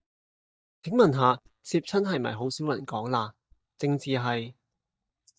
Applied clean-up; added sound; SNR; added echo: neural mask model DeepFilterNet 3.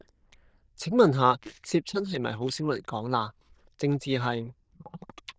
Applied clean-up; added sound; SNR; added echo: neural diffusion model UNIVERSE++.